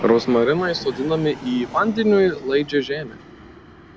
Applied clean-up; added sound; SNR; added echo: none; Fixed-wing aircraft, airplane; 17 dB; none.